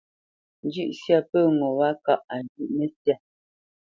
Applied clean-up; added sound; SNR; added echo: none; none; none; none.